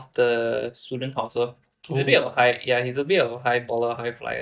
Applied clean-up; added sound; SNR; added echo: neural mask model DeepFilterNet 3.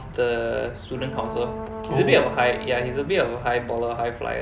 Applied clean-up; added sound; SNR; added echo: none; Brass instrument; 10 dB; none.